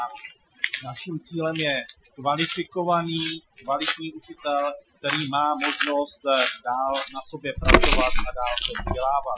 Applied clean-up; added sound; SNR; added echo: classical method Wiener filter.